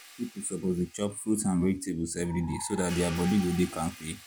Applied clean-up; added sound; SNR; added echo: none; Hi-hat; 18 dB; none.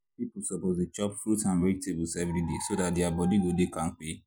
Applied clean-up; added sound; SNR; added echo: none; none; none; none.